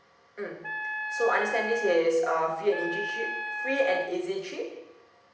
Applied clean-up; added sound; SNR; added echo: none; Wind instrument, woodwind instrument; 5 dB; reverberation time 0.8 s.